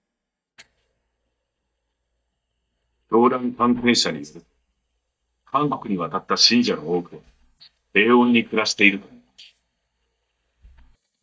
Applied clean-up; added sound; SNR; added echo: neural mask model DeepFilterNet 3.